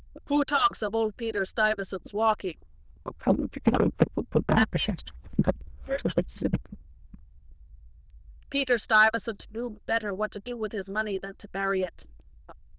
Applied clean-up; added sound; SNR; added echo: neural diffusion model UNIVERSE++.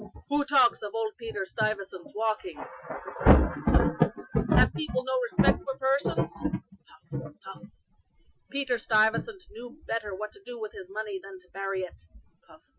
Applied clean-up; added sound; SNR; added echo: classical method Wiener filter.